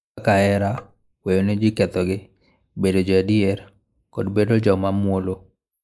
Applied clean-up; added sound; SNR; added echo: neural mask model Resemble Enhance denoiser.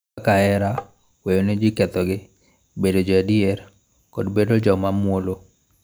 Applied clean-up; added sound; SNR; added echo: none; Tap; 12 dB; none.